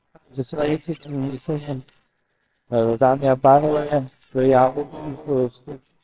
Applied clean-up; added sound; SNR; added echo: neural separator model SepFormer WHAMR!.